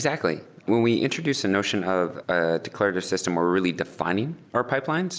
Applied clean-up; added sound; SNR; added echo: none; none; none; none.